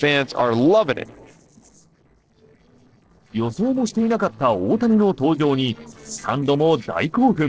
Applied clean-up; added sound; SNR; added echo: neural separator model SepFormer DNS4.